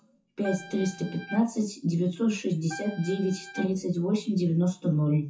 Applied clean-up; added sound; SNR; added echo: classical method WPE with log-MMSE.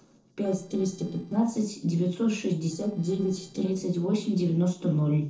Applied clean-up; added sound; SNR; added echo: neural separator model SepFormer DNS4.